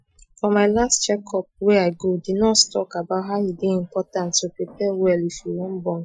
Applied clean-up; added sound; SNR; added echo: classical method Wiener filter.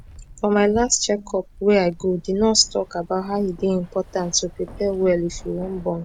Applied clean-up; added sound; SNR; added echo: none; Keys jangling; 19 dB; none.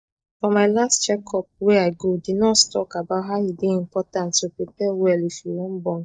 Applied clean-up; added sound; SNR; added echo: neural mask model DeepFilterNet 3.